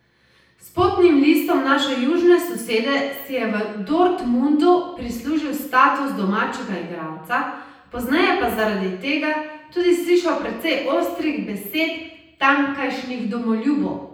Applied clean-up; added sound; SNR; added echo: none; none; none; reverberation time 0.9 s.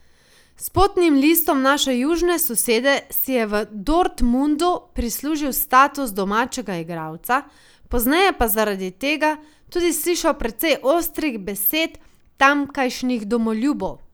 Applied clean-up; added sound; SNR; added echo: none; none; none; none.